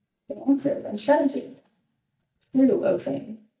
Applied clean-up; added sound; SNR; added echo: neural mask model DeepFilterNet 3.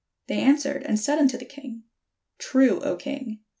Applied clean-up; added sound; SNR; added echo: none; none; none; none.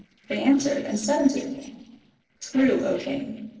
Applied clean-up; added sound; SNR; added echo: neural separator model SepFormer DNS4.